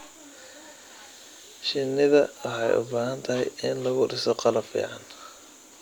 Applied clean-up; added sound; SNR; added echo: none; none; none; none.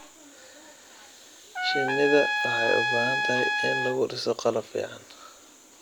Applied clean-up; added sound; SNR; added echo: none; Trumpet; -2 dB; none.